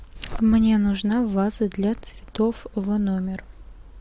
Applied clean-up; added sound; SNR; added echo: none; none; none; none.